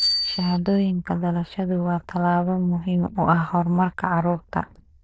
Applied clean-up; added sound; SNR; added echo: neural diffusion model UNIVERSE++.